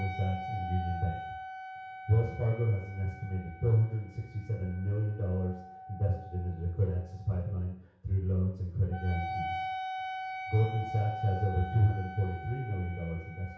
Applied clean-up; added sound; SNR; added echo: none; Wind instrument, woodwind instrument; 10 dB; reverberation time 0.6 s.